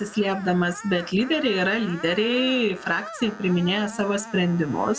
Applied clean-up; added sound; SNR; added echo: none; Screech; 16 dB; none.